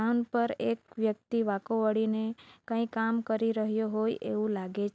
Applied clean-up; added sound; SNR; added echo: none; none; none; none.